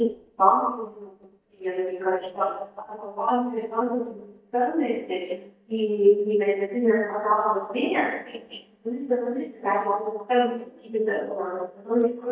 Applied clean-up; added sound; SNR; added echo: neural mask model DeepFilterNet 3.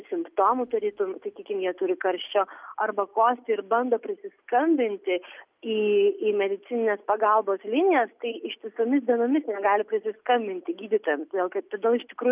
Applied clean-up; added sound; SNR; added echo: none; none; none; none.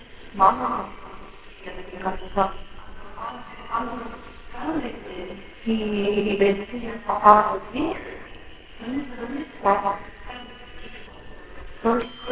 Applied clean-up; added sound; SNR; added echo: neural separator model SepFormer WHAMR!.